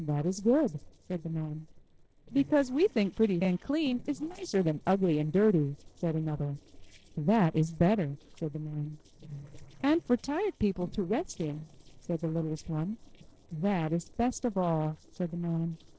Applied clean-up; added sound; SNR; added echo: neural separator model SepFormer DNS4.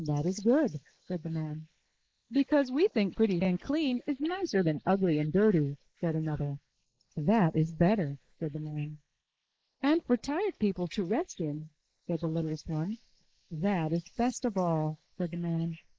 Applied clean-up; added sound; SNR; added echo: neural mask model Resemble Enhance denoiser.